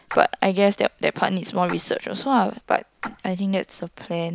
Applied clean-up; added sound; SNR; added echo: none; Splash, splatter; 18 dB; none.